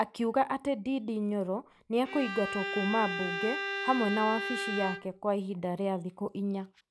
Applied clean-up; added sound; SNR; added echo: none; Bowed string instrument; 4 dB; none.